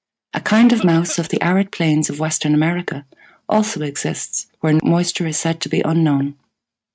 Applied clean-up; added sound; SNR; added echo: neural mask model RNNoise.